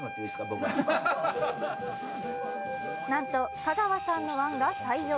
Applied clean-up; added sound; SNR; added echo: none; Wind instrument, woodwind instrument; 7 dB; none.